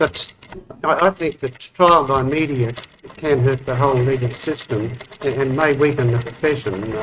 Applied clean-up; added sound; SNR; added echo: neural mask model RNNoise.